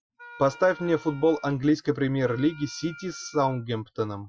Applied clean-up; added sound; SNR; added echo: classical method Wiener filter.